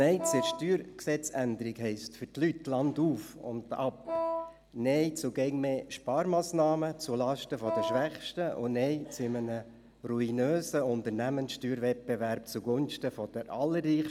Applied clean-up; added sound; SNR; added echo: none; Wind instrument, woodwind instrument; 3 dB; none.